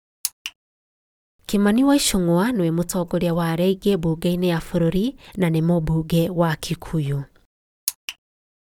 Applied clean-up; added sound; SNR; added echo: none; none; none; none.